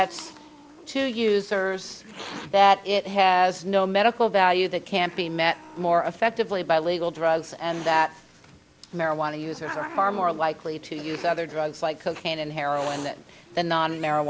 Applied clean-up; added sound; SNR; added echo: none; Hiss; 20 dB; none.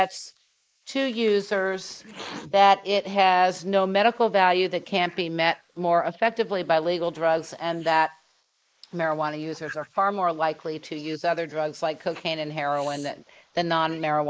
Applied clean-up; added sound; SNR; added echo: neural mask model Resemble Enhance denoiser.